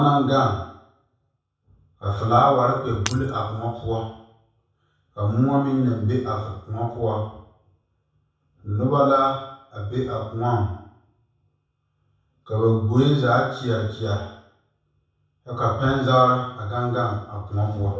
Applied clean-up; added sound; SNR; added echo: none; Shatter; 15 dB; reverberation time 0.7 s.